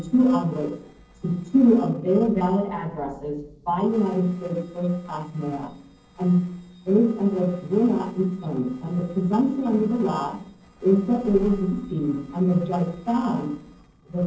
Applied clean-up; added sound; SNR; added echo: neural separator model SepFormer DNS4.